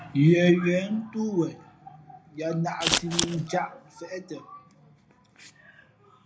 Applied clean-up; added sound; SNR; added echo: none; Scissors; 0 dB; reverberation time 0.3 s.